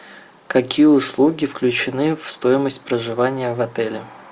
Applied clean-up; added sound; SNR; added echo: none; none; none; none.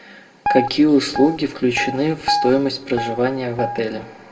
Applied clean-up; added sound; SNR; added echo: none; Guitar; 6 dB; reverberation time 1.2 s.